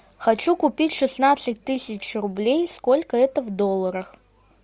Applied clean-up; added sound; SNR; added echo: none; none; none; none.